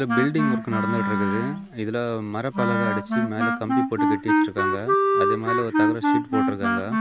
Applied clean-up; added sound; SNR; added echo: none; Wind instrument, woodwind instrument; -4 dB; none.